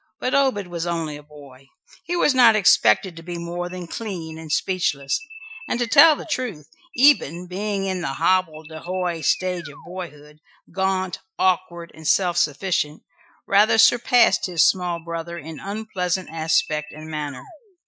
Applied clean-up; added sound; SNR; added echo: classical method Wiener filter.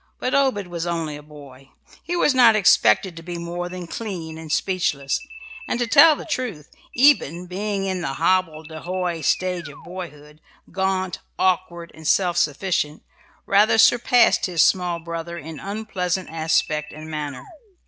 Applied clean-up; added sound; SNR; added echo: none; Alarm; 18 dB; none.